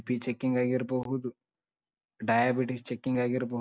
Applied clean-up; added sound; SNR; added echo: none; none; none; none.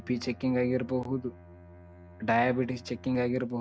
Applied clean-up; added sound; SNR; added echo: none; Bowed string instrument; 20 dB; none.